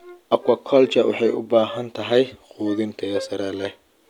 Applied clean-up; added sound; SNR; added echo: none; Wind instrument, woodwind instrument; 19 dB; none.